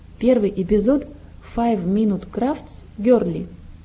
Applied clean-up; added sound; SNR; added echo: none; none; none; none.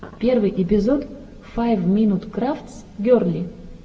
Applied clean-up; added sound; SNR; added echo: none; none; none; reverberation time 1.2 s.